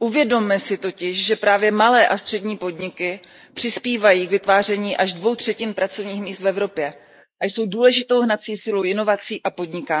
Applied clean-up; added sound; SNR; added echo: neural mask model Resemble Enhance denoiser.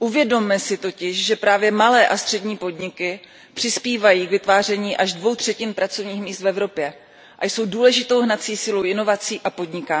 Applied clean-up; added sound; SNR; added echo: none; none; none; none.